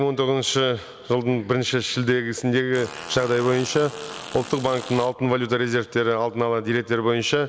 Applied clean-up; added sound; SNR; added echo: none; Fart; 15 dB; none.